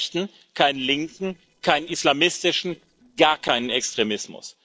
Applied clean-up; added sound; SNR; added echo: neural separator model SepFormer DNS4.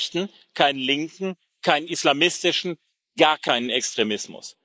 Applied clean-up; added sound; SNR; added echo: neural mask model Resemble Enhance denoiser.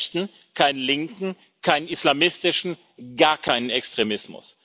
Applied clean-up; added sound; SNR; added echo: none; none; none; none.